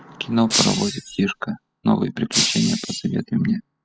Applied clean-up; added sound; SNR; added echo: classical method spectral subtraction.